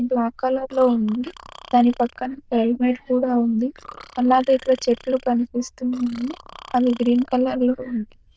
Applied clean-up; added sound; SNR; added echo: neural diffusion model UNIVERSE++.